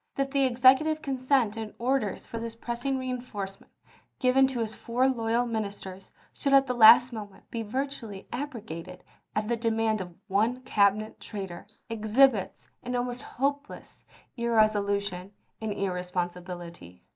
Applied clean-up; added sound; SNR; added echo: neural mask model Resemble Enhance denoiser.